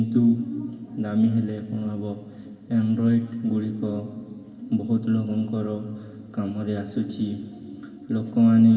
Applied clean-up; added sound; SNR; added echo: none; none; none; reverberation time 2.3 s.